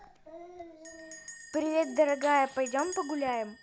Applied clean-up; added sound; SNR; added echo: none; Bell; 17 dB; none.